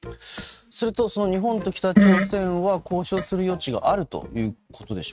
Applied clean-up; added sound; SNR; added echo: neural mask model RNNoise.